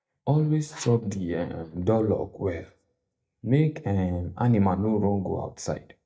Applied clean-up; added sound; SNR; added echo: neural mask model DeepFilterNet 3.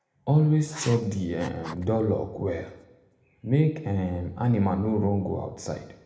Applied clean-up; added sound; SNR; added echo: none; Writing; 17 dB; reverberation time 0.7 s.